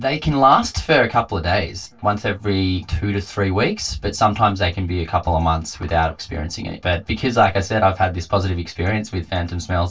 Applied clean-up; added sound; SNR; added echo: none; none; none; reverberation time 0.1 s.